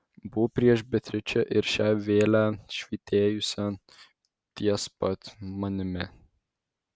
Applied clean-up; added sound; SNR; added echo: none; none; none; none.